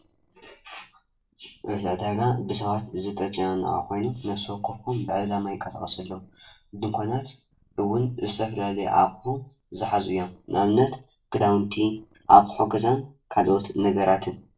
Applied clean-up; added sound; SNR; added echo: neural separator model SepFormer DNS4.